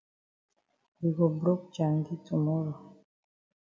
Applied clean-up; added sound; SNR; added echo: none; none; none; none.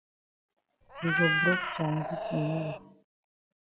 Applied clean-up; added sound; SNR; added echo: none; Meow; -3 dB; none.